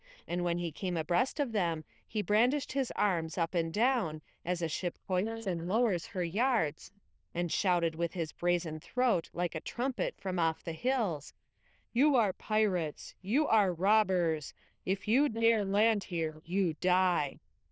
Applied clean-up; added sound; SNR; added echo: neural diffusion model UNIVERSE++.